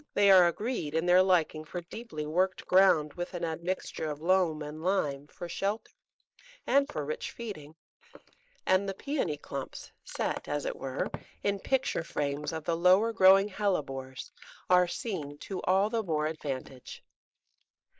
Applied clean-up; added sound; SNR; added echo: neural mask model Resemble Enhance denoiser.